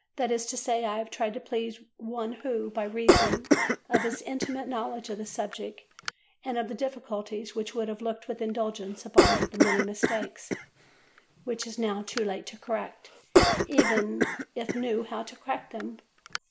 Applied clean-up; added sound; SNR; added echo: none; Cough; -3 dB; none.